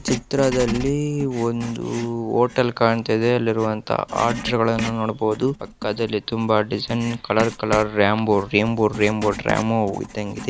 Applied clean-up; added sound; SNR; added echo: none; Writing; 12 dB; none.